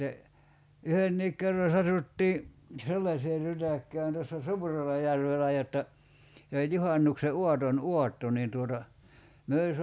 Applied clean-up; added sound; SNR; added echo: none; none; none; none.